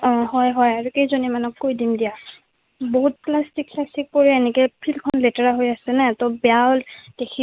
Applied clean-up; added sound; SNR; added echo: none; none; none; none.